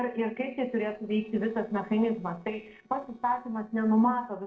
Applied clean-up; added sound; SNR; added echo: neural separator model SepFormer DNS4.